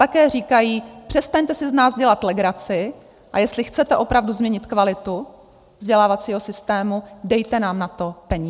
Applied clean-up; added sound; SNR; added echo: none; none; none; none.